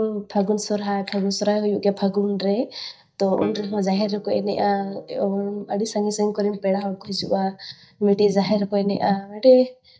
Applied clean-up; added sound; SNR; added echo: neural mask model DeepFilterNet 3.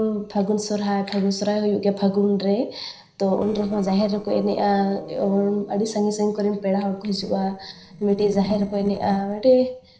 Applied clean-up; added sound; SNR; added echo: neural separator model SepFormer DNS4.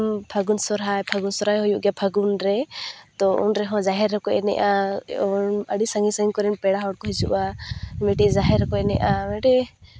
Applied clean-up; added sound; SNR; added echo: none; none; none; none.